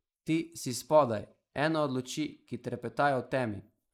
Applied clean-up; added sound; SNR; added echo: neural mask model Resemble Enhance denoiser.